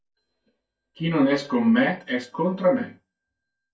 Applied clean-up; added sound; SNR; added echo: neural mask model DeepFilterNet 3.